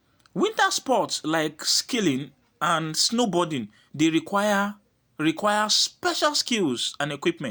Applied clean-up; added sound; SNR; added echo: none; none; none; none.